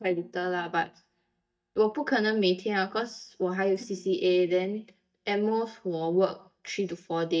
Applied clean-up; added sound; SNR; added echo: neural mask model DeepFilterNet 3.